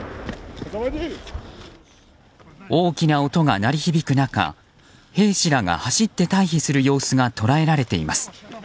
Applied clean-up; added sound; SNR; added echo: none; none; none; none.